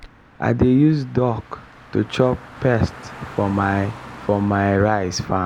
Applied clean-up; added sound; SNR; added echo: none; Car; 19 dB; none.